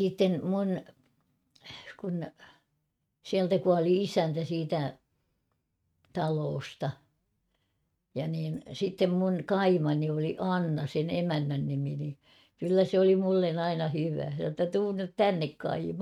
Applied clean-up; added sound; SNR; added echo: neural mask model RNNoise.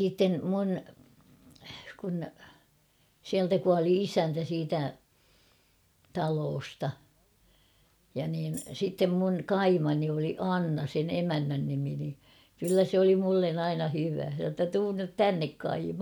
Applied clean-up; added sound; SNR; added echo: none; Tambourine; 19 dB; none.